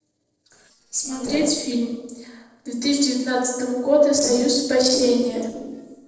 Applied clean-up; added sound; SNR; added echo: neural separator model SepFormer DNS4.